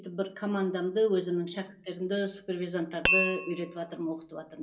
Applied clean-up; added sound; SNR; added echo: none; Tap; -4 dB; reverberation time 0.2 s.